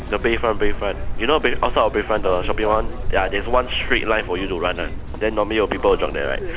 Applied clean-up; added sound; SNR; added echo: none; Chirp, tweet; 3 dB; none.